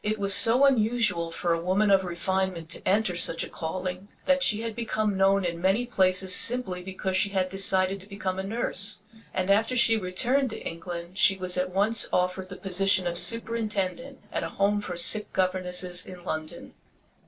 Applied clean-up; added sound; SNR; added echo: neural separator model SepFormer DNS4.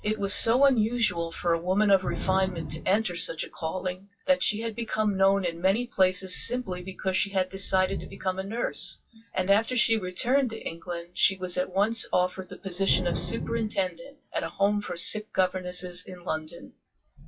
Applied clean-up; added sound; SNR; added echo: classical method WPE with log-MMSE.